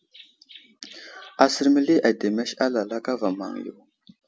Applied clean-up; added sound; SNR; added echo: none; none; none; none.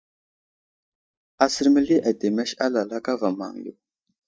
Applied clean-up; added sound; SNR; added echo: neural mask model DeepFilterNet 3.